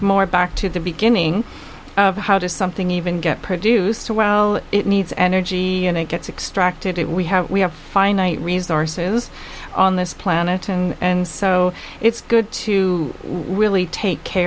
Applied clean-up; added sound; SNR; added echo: none; none; none; none.